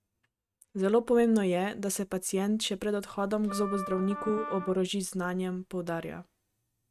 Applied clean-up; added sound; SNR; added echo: neural mask model RNNoise.